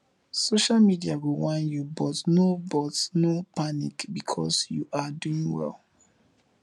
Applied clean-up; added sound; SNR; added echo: none; none; none; none.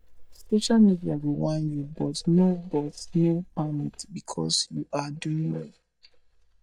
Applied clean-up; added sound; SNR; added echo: neural mask model DeepFilterNet 3.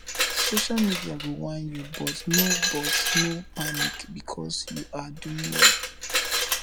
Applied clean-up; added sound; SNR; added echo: none; Glass; -4 dB; none.